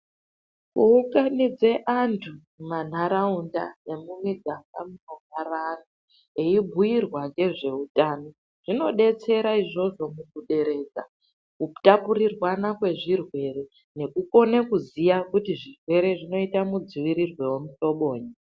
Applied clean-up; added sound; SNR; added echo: none; none; none; none.